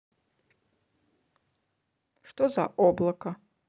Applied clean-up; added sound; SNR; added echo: none; none; none; none.